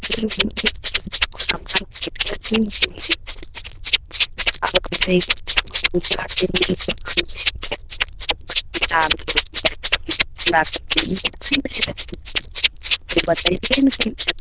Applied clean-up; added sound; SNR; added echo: neural diffusion model UNIVERSE++.